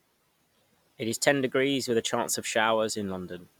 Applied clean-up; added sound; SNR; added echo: none; none; none; none.